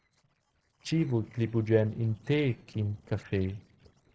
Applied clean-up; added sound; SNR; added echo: neural separator model SepFormer DNS4.